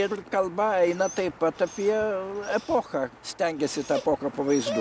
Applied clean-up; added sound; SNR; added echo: none; Dog; 14 dB; none.